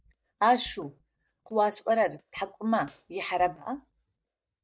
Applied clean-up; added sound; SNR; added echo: neural mask model DeepFilterNet 3.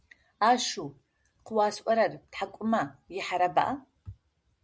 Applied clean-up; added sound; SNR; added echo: none; none; none; none.